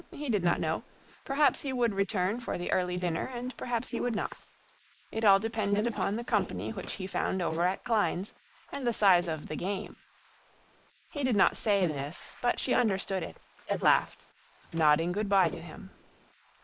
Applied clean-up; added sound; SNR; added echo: neural mask model Resemble Enhance denoiser.